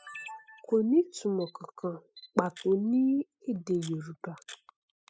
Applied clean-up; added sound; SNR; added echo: classical method spectral subtraction.